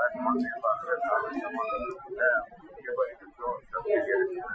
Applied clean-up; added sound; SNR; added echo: classical method Wiener filter.